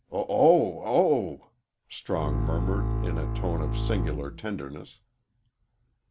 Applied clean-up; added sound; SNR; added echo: none; Bowed string instrument; 0 dB; none.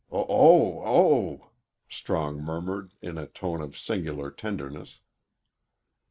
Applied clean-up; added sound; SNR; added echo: neural mask model Resemble Enhance denoiser.